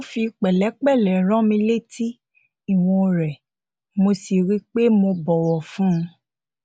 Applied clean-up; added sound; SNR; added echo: none; none; none; none.